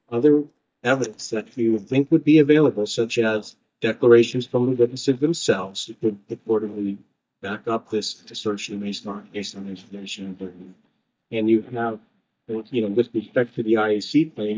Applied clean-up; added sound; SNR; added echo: neural mask model DeepFilterNet 3.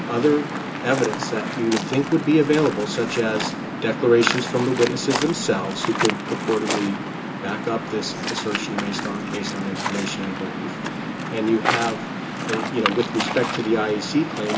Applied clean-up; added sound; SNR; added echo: none; Waves, surf; 4 dB; reverberation time 0.2 s.